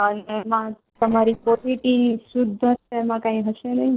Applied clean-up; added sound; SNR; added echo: neural separator model SepFormer DNS4.